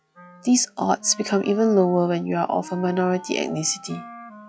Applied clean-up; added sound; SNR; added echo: classical method log-MMSE.